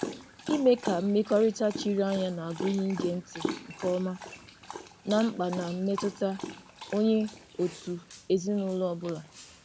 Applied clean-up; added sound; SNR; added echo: none; Dog; 11 dB; none.